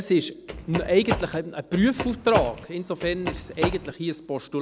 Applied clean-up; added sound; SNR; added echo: none; Run; 6 dB; none.